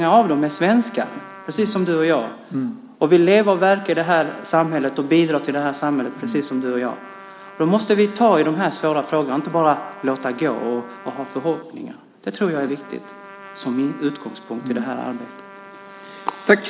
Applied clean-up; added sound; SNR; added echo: none; Trumpet; 20 dB; none.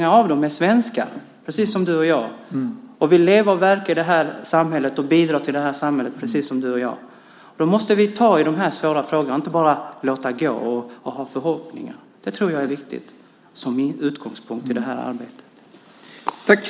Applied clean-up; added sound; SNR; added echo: none; none; none; none.